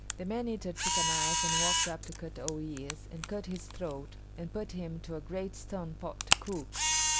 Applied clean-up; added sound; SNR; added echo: none; Camera; -5 dB; none.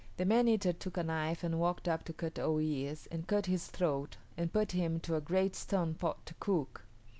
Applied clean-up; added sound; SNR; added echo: none; none; none; none.